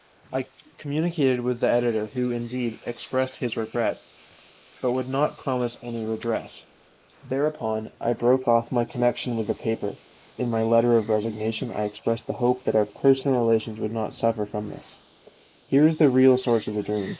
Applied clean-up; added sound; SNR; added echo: neural mask model Resemble Enhance denoiser.